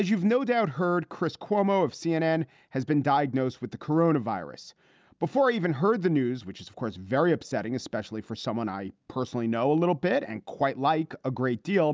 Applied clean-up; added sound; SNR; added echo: none; none; none; none.